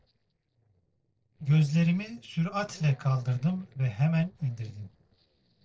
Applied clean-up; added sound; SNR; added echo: neural separator model SepFormer DNS4.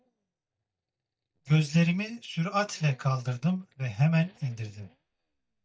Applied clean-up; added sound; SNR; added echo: neural mask model DeepFilterNet 3.